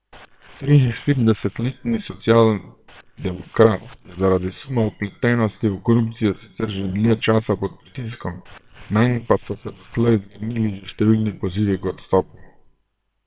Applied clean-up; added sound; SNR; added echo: neural separator model SepFormer WHAM!.